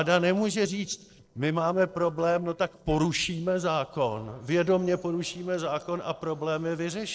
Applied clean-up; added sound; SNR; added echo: neural separator model SepFormer DNS4.